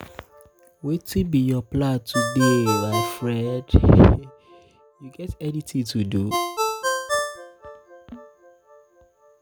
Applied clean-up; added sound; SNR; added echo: none; Ringtone; 8 dB; none.